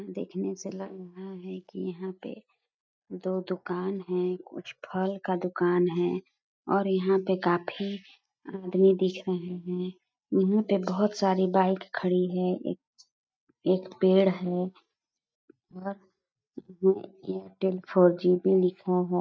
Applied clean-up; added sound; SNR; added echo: neural mask model DeepFilterNet 3.